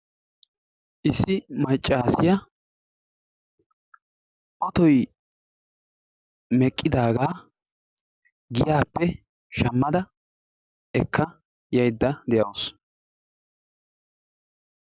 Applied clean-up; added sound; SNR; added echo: none; none; none; none.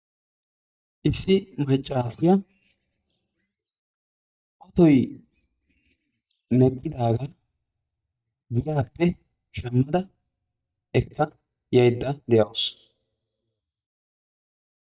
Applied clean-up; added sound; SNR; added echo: neural mask model DeepFilterNet 3.